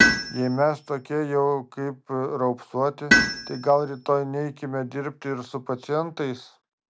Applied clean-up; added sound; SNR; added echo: none; Tools; 1 dB; none.